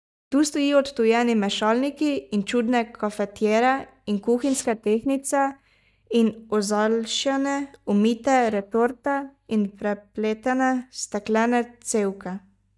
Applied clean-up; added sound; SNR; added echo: neural mask model DeepFilterNet 3.